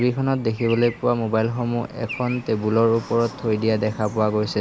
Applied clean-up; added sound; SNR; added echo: none; Traffic noise, roadway noise / Bird; 16 dB; none.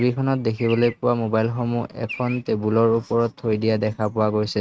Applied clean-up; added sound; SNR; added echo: neural mask model RNNoise.